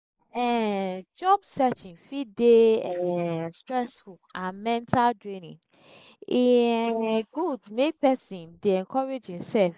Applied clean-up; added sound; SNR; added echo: neural mask model Resemble Enhance denoiser.